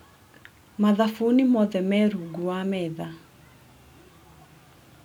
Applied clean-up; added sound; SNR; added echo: none; none; none; none.